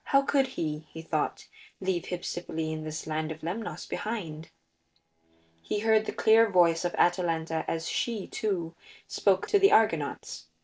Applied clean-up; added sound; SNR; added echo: neural separator model SepFormer DNS4.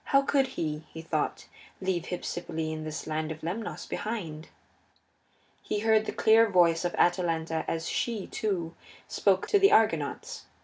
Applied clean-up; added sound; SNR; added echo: none; none; none; none.